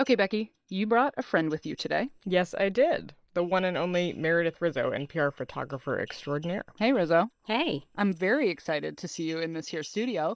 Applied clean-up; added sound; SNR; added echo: neural mask model DeepFilterNet 3.